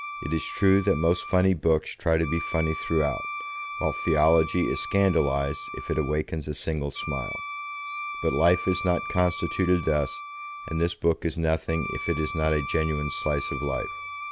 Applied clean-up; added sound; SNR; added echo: none; Wind instrument, woodwind instrument; 10 dB; none.